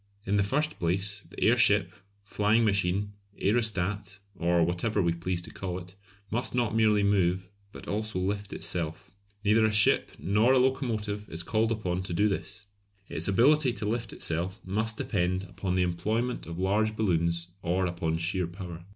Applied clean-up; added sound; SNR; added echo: none; none; none; none.